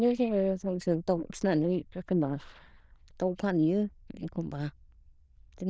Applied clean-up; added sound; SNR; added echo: neural diffusion model UNIVERSE++.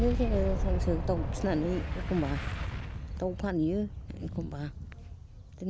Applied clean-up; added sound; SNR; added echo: none; Boom; 0 dB; none.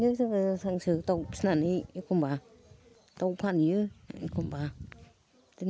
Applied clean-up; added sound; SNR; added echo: none; none; none; none.